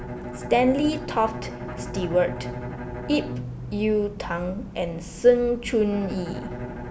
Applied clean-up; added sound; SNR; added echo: none; Bowed string instrument; 11 dB; none.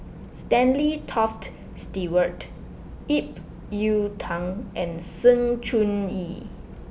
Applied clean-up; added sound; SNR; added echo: none; none; none; none.